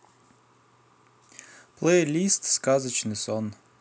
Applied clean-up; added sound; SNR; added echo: none; none; none; none.